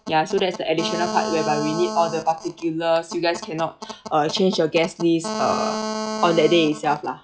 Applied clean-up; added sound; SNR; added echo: classical method log-MMSE.